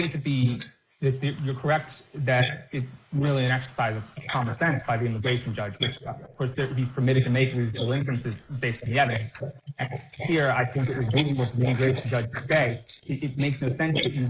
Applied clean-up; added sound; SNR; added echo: neural mask model Resemble Enhance denoiser.